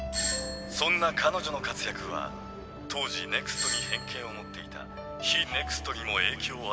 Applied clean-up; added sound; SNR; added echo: none; Doorbell; 7 dB; none.